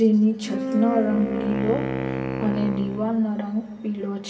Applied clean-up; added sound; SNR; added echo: none; Wind instrument, woodwind instrument; 5 dB; reverberation time 1.8 s.